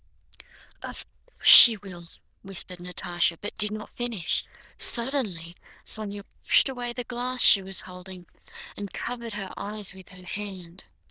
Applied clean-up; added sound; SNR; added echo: neural diffusion model UNIVERSE++.